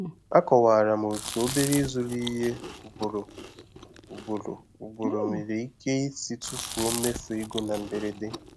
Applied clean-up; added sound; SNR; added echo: none; Chewing, mastication; 8 dB; none.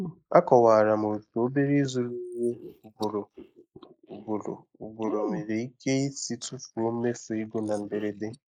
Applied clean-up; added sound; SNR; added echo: neural mask model Resemble Enhance denoiser.